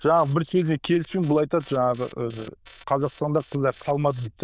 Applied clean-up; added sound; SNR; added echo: neural diffusion model UNIVERSE++.